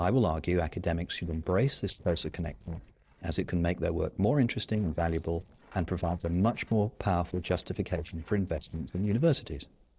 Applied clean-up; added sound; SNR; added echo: neural separator model SepFormer DNS4.